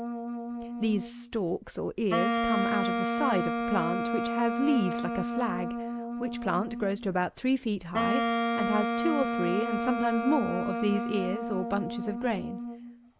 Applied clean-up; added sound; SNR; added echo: none; Wind instrument, woodwind instrument; 1 dB; none.